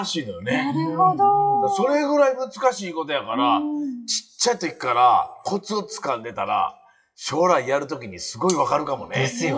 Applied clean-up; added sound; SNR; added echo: classical method WPE with log-MMSE.